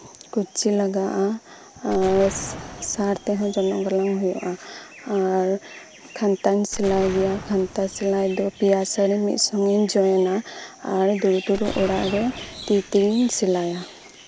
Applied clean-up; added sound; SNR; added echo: none; Explosion; 17 dB; none.